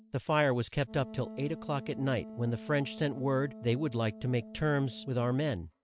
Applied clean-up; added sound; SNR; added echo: none; Wind instrument, woodwind instrument; 15 dB; none.